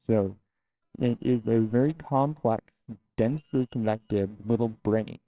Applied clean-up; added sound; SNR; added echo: neural separator model SepFormer WHAMR!.